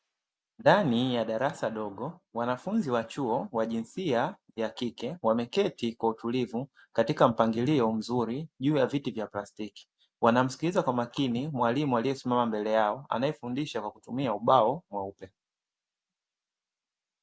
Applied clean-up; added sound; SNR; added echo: none; none; none; none.